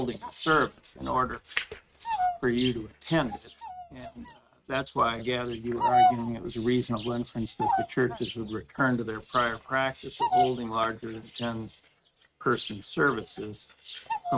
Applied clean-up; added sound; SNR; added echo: neural mask model RNNoise.